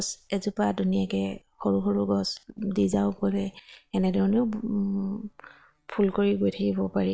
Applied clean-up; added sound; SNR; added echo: neural mask model RNNoise.